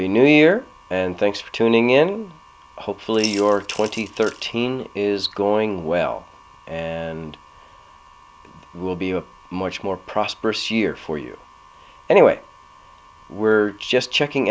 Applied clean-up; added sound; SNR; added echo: none; Coin (dropping) / Glass; 13 dB; none.